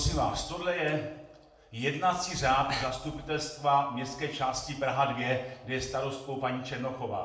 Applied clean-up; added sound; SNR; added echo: none; Breathing; 10 dB; reverberation time 0.6 s.